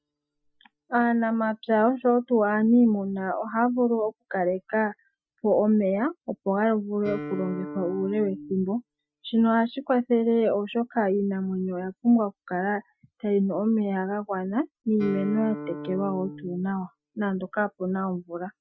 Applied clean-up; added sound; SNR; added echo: classical method Wiener filter.